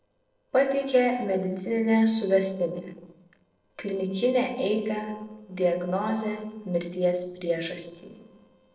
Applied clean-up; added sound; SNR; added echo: neural separator model SepFormer DNS4.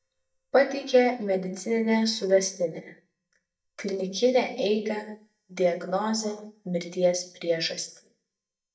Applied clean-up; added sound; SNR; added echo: neural mask model DeepFilterNet 3.